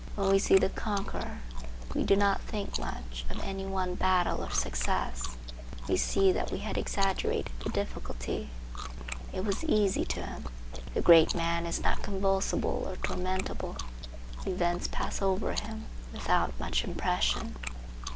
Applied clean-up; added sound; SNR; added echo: none; Chewing, mastication; 14 dB; none.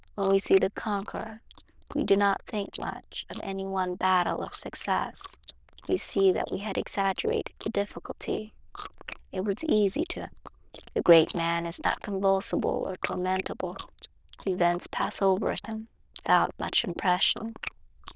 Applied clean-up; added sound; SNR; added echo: neural diffusion model UNIVERSE++.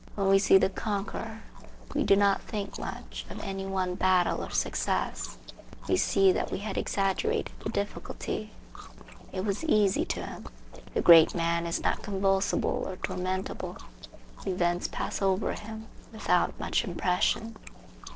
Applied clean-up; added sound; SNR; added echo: neural separator model SepFormer DNS4.